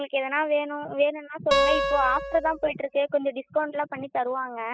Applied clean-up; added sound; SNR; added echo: classical method spectral subtraction.